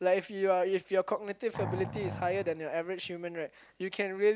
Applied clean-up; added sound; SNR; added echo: none; Animal; 8 dB; none.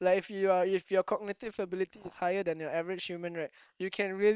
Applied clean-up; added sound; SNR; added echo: neural separator model SepFormer WHAM!.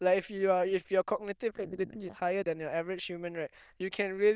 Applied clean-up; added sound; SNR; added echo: neural diffusion model UNIVERSE++.